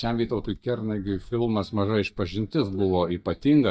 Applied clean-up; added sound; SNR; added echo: neural mask model DeepFilterNet 3.